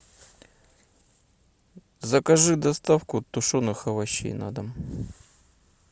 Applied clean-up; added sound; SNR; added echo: none; none; none; none.